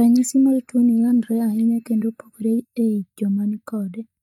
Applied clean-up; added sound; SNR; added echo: neural mask model DeepFilterNet 3.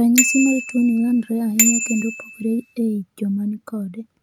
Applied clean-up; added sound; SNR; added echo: none; Bicycle bell; 3 dB; none.